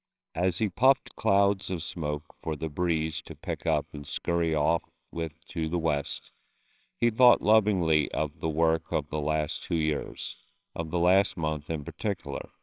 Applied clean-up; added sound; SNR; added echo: neural separator model SepFormer WHAMR!.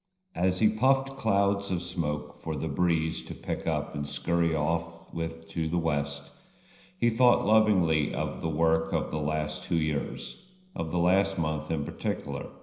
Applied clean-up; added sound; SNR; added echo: neural separator model SepFormer DNS4.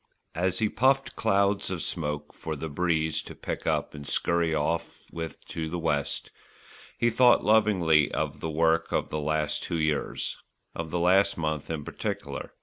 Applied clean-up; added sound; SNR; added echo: none; none; none; none.